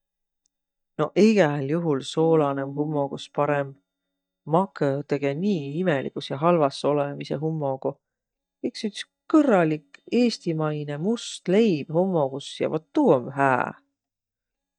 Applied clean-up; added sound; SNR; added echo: neural mask model DeepFilterNet 3.